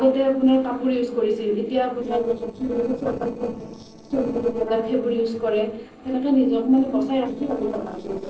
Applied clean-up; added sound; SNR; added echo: neural separator model SepFormer DNS4.